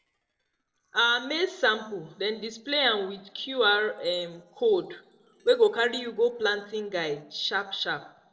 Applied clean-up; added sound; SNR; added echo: neural separator model SepFormer DNS4.